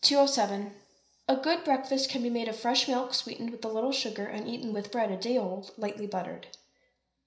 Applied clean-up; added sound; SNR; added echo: none; none; none; reverberation time 0.5 s.